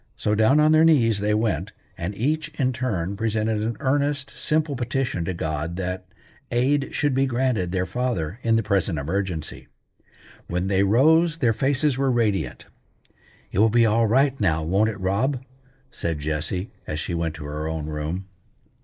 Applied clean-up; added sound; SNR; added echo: neural mask model Resemble Enhance denoiser.